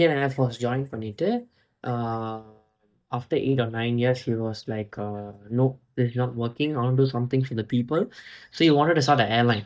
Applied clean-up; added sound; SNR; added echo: neural mask model DeepFilterNet 3.